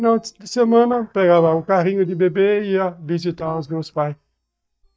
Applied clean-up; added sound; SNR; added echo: neural mask model DeepFilterNet 3.